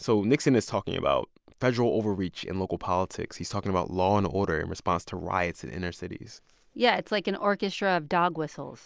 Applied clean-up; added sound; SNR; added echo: none; none; none; none.